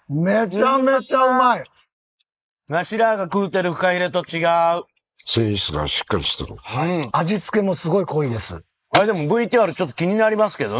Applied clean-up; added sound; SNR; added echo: neural mask model Resemble Enhance denoiser.